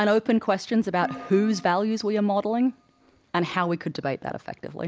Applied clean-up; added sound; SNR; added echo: none; Keyboard (musical); 19 dB; none.